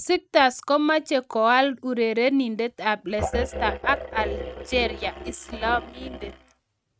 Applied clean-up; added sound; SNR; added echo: neural mask model RNNoise.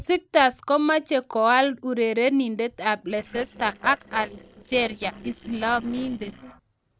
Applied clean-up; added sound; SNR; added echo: neural separator model SepFormer DNS4.